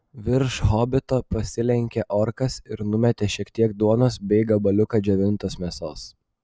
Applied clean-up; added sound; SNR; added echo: none; none; none; none.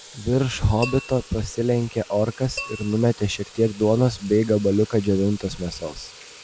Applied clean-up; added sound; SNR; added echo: none; Tap / Glass + Sink (filling or washing) / Water tap, faucet; 18 dB; none.